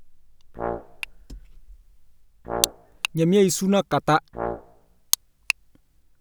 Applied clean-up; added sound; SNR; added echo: none; Brass instrument; 10 dB; none.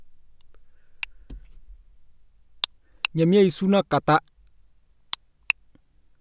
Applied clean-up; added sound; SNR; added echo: none; none; none; none.